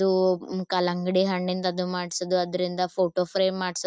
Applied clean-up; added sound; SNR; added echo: none; none; none; none.